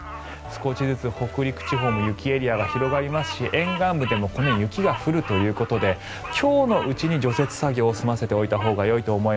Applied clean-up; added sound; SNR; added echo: none; Bird vocalization, bird call, bird song; 11 dB; none.